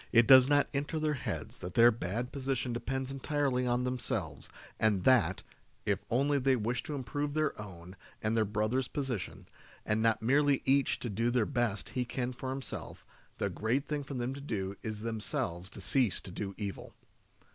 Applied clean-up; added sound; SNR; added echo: none; none; none; none.